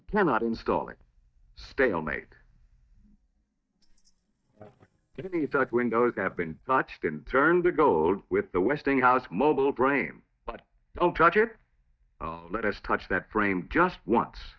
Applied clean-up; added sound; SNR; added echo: neural mask model DeepFilterNet 3.